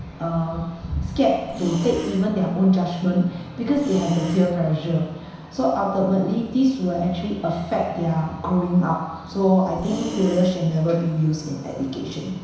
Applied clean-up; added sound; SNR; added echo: none; Breathing; 12 dB; reverberation time 1.0 s.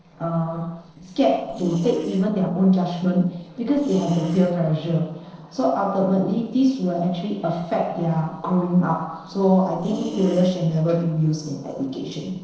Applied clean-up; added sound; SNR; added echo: neural separator model SepFormer DNS4.